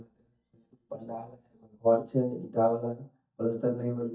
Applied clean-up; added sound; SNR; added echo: neural mask model DeepFilterNet 3.